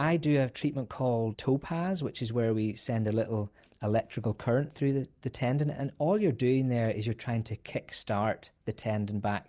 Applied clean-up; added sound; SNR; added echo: none; none; none; none.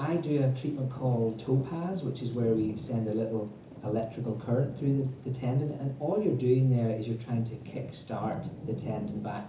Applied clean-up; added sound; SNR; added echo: none; Thunder / Rain; 13 dB; reverberation time 0.7 s.